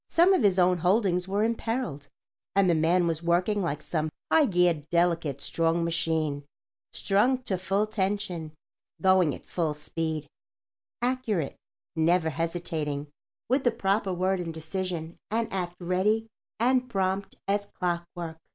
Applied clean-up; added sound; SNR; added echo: none; none; none; none.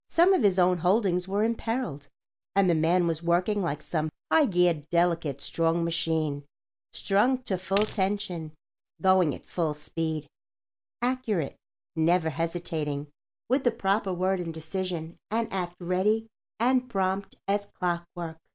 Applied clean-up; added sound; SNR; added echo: none; Coin (dropping); 0 dB; none.